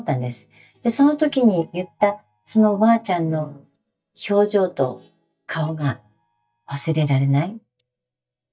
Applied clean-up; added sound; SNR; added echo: neural mask model DeepFilterNet 3.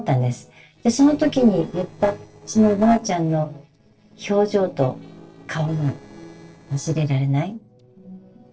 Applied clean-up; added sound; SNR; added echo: neural separator model SepFormer DNS4.